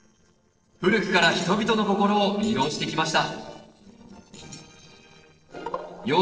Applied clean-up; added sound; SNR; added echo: neural separator model SepFormer DNS4.